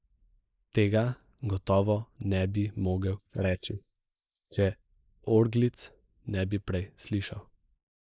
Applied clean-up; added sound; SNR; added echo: neural mask model Resemble Enhance denoiser.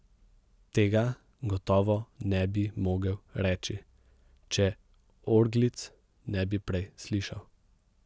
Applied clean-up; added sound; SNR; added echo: none; none; none; none.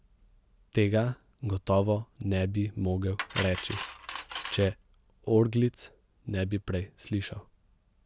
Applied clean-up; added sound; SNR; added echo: none; Cutlery, silverware; 10 dB; none.